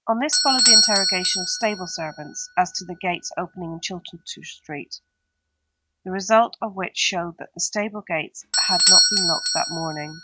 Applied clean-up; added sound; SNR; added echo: none; Bell / Doorbell; -3 dB; none.